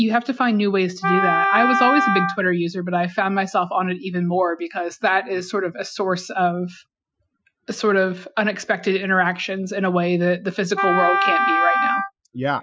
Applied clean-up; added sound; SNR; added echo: classical method Wiener filter.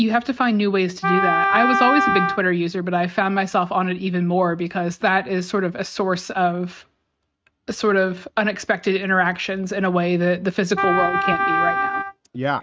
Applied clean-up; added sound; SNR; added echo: neural mask model RNNoise.